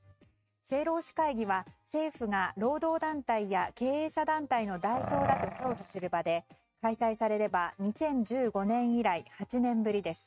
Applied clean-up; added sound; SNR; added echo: neural mask model RNNoise.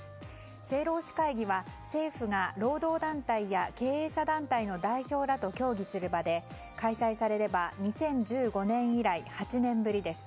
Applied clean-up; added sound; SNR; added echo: none; none; none; none.